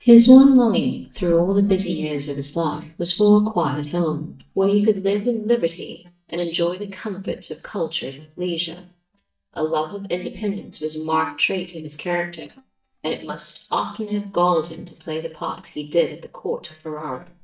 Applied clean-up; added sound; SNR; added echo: neural mask model DeepFilterNet 3.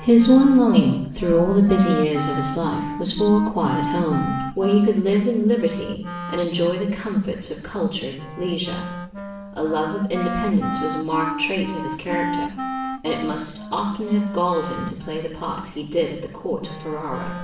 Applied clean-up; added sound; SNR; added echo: none; Wind instrument, woodwind instrument; 10 dB; reverberation time 0.7 s.